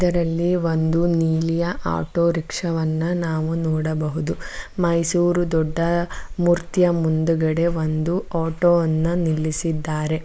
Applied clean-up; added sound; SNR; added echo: neural mask model Resemble Enhance denoiser.